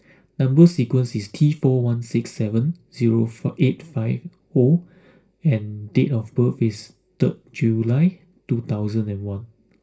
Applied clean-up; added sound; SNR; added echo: none; none; none; reverberation time 0.2 s.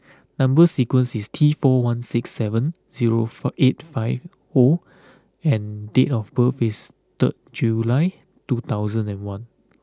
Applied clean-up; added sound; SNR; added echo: none; none; none; none.